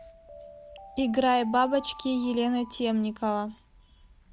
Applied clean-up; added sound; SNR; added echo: none; Alarm; 19 dB; none.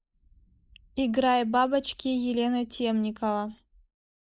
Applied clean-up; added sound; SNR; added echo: neural mask model Resemble Enhance denoiser.